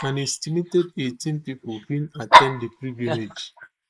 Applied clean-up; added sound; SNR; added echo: neural mask model Resemble Enhance denoiser.